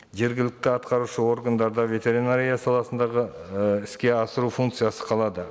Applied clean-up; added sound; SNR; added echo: none; none; none; none.